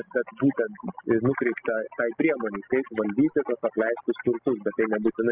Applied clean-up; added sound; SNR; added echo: classical method spectral subtraction.